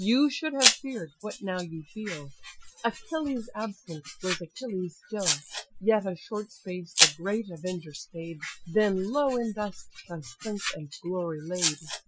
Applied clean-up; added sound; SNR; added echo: classical method Wiener filter.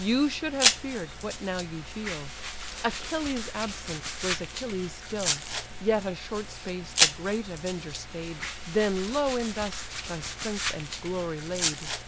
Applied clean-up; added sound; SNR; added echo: none; Domestic sounds, home sounds; 1 dB; none.